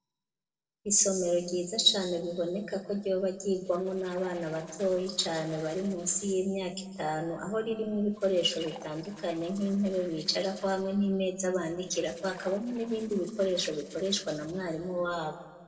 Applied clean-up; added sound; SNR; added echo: neural separator model SepFormer DNS4.